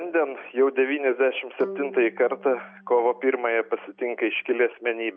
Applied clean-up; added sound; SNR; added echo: none; Bowed string instrument; 20 dB; none.